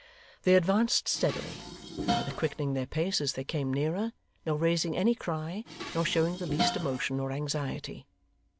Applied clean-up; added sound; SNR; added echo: none; Dishes, pots, and pans; 9 dB; none.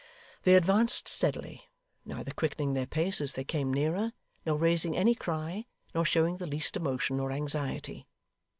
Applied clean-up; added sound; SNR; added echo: none; none; none; none.